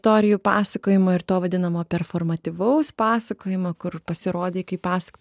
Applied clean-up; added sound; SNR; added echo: none; none; none; none.